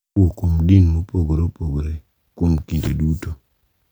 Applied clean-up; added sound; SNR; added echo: none; none; none; none.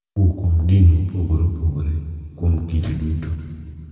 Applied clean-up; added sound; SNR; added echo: none; none; none; reverberation time 2.2 s.